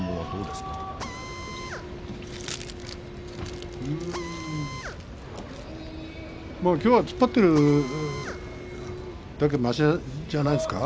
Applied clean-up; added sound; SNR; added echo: none; Drill; 17 dB; none.